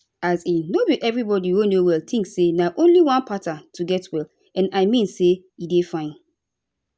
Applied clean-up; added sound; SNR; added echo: none; none; none; none.